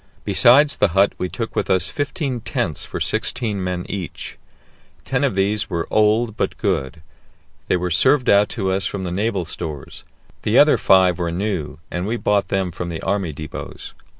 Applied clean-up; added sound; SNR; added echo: none; none; none; none.